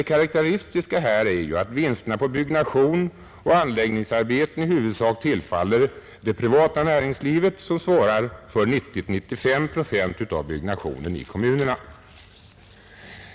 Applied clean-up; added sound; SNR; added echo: none; none; none; none.